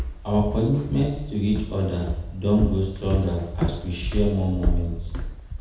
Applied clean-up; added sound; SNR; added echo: none; Walk, footsteps; 4 dB; reverberation time 0.8 s.